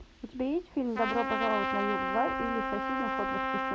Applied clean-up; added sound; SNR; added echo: none; Trumpet; -1 dB; none.